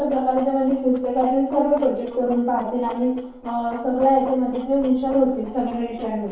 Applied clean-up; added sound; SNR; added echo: neural separator model SepFormer DNS4.